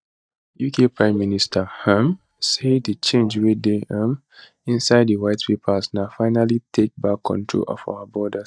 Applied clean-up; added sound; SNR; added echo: neural mask model DeepFilterNet 3.